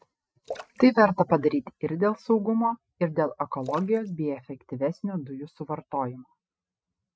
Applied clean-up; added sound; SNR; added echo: neural mask model RNNoise.